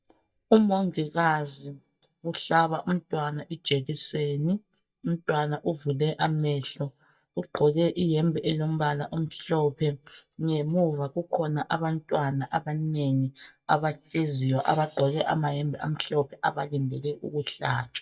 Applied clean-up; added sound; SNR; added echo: neural mask model DeepFilterNet 3.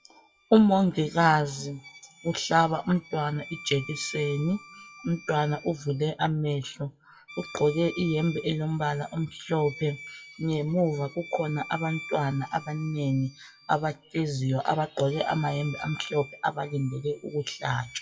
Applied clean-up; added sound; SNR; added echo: classical method WPE with log-MMSE.